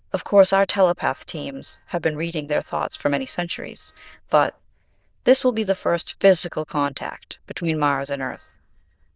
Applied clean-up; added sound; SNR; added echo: neural diffusion model UNIVERSE++.